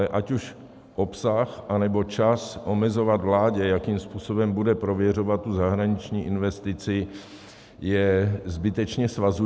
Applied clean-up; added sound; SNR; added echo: none; none; none; none.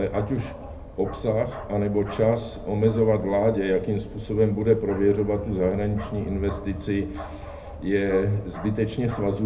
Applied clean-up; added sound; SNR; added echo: none; Bark; 13 dB; reverberation time 0.3 s.